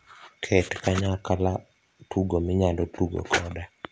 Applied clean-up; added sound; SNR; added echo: none; none; none; none.